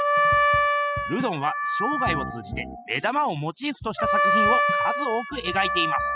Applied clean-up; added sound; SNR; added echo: classical method spectral subtraction.